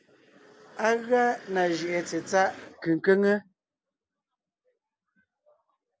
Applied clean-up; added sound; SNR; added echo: none; none; none; none.